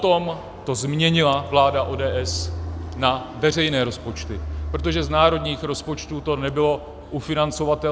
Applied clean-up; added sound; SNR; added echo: none; Fixed-wing aircraft, airplane; 11 dB; none.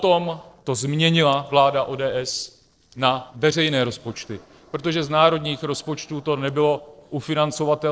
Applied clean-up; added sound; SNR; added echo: neural separator model SepFormer DNS4.